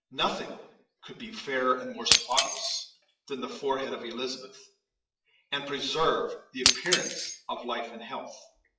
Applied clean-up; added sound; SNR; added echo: classical method WPE with log-MMSE.